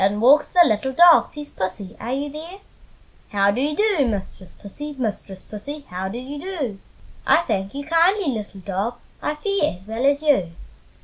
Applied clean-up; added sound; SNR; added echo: none; none; none; none.